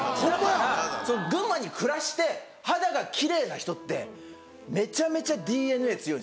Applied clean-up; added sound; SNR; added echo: none; Accordion; 17 dB; none.